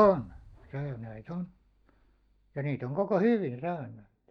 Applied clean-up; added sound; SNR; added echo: neural mask model DeepFilterNet 3.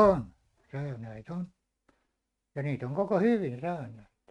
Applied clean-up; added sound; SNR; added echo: neural mask model RNNoise.